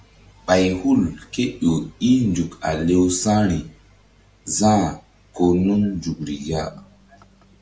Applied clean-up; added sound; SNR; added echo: none; none; none; none.